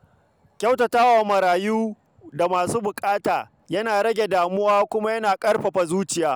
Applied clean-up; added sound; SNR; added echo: none; none; none; none.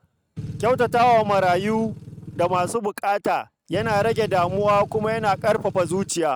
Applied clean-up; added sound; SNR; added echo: neural mask model RNNoise.